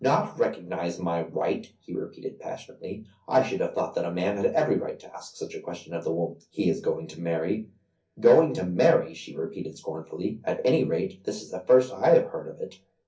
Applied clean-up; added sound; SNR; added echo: none; none; none; reverberation time 0.3 s.